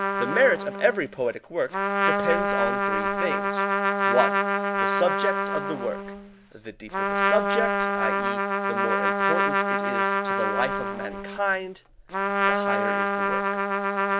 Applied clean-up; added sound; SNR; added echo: none; Trumpet; -4 dB; none.